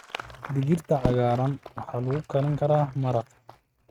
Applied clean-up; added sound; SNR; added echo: neural mask model RNNoise.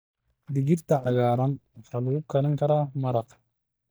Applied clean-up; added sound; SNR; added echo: neural mask model DeepFilterNet 3.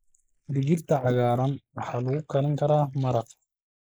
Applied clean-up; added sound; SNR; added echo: neural mask model Resemble Enhance denoiser.